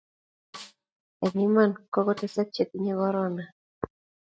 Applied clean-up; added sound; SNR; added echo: neural mask model RNNoise.